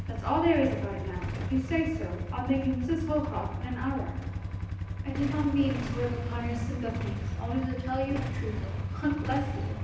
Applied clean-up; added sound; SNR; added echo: none; Idling / Engine starting / Motorcycle / Accelerating, revving, vroom; 2 dB; reverberation time 0.9 s.